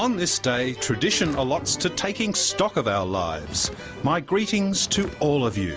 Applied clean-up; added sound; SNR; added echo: none; Walk, footsteps; 14 dB; none.